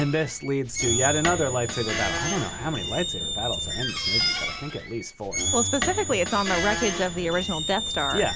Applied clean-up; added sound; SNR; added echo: none; Squeak; 2 dB; none.